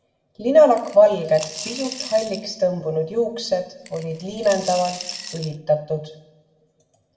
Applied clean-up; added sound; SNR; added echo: none; Coin (dropping) / Glass; 14 dB; reverberation time 0.7 s.